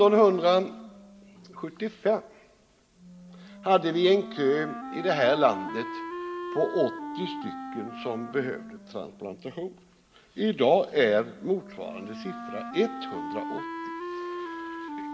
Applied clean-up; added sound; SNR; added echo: none; Wind instrument, woodwind instrument; 11 dB; reverberation time 0.4 s.